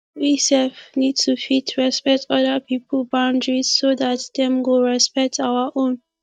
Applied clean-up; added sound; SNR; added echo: neural mask model DeepFilterNet 3.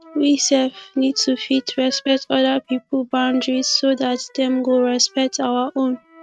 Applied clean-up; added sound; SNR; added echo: neural mask model RNNoise.